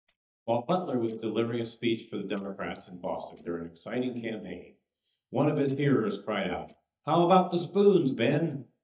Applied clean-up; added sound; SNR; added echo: neural mask model DeepFilterNet 3.